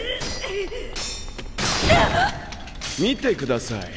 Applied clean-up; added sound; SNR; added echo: none; none; none; none.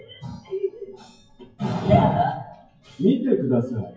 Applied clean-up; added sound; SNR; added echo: classical method WPE with log-MMSE.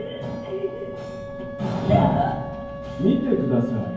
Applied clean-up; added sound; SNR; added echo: none; Wind instrument, woodwind instrument; 12 dB; reverberation time 0.9 s.